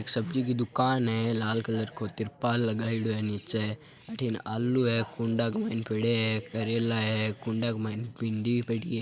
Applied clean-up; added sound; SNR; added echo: none; none; none; none.